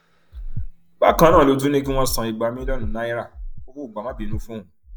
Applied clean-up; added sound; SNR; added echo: neural mask model DeepFilterNet 3.